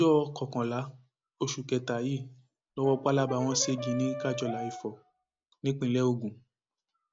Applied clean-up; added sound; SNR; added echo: none; Brass instrument; 9 dB; none.